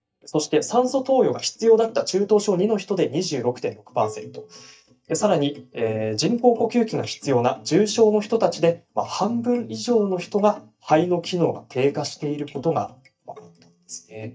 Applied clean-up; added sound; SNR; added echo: neural mask model DeepFilterNet 3.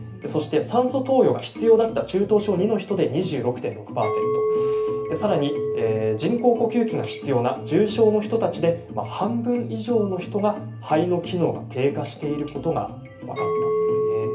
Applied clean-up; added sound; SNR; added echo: none; Chink, clink; 7 dB; reverberation time 0.3 s.